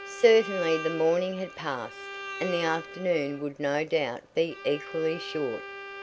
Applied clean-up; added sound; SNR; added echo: none; Bowed string instrument; 13 dB; none.